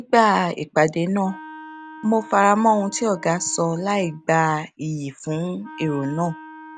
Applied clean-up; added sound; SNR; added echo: none; Wind instrument, woodwind instrument; 20 dB; none.